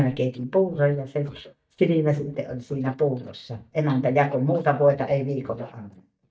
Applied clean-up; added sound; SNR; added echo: neural mask model DeepFilterNet 3.